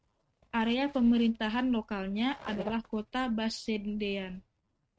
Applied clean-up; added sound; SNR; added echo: neural mask model RNNoise.